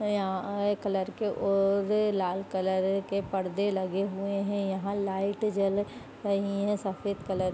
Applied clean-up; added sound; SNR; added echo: none; none; none; none.